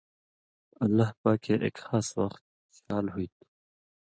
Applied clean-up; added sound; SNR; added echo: none; none; none; none.